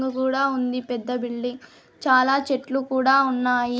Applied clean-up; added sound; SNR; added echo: none; none; none; none.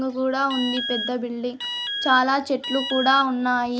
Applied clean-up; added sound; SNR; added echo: none; Alarm; 7 dB; none.